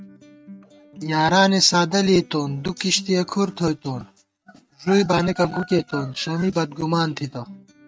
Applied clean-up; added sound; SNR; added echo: neural mask model RNNoise.